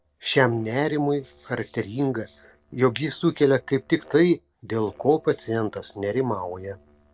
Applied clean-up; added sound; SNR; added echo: neural separator model SepFormer DNS4.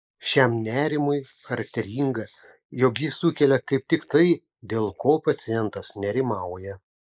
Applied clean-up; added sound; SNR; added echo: neural mask model Resemble Enhance denoiser.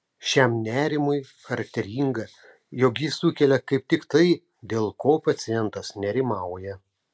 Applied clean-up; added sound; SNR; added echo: none; none; none; none.